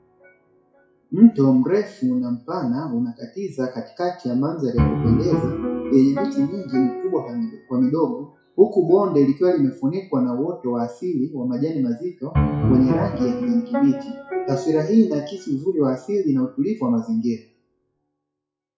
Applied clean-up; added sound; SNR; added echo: classical method WPE with log-MMSE.